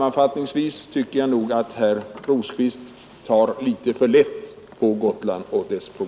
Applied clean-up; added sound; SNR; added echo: none; none; none; none.